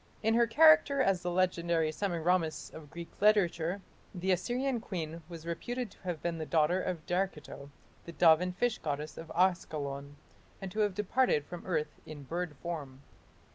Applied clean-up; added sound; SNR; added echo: none; none; none; none.